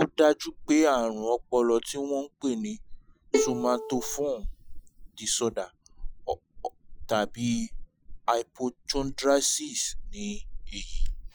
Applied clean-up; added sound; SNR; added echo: classical method Wiener filter.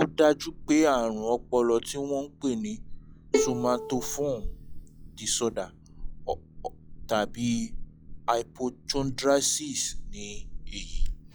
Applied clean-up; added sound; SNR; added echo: classical method log-MMSE.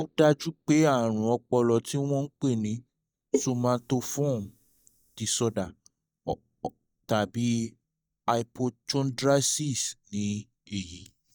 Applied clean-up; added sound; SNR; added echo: neural mask model DeepFilterNet 3.